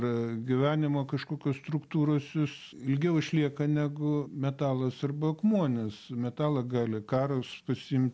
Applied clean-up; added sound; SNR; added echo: none; none; none; none.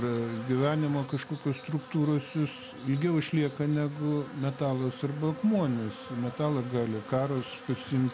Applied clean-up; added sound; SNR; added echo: none; Insect; 15 dB; none.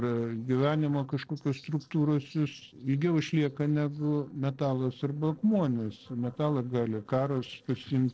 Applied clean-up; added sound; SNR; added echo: neural separator model SepFormer DNS4.